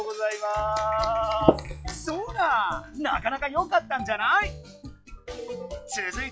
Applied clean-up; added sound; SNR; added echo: classical method log-MMSE.